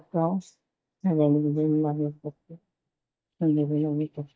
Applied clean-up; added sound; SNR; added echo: neural mask model DeepFilterNet 3.